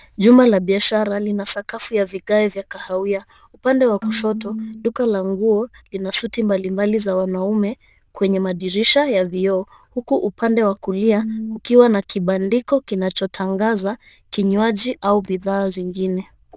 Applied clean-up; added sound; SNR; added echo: neural diffusion model UNIVERSE++.